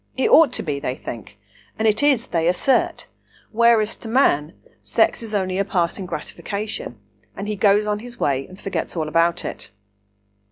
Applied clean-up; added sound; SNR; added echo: none; none; none; none.